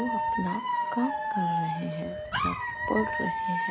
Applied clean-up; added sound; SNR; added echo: none; Alarm / Dog; -3 dB; none.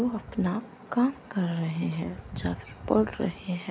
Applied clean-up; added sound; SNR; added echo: none; none; none; none.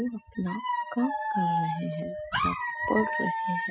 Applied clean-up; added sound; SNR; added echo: classical method spectral subtraction.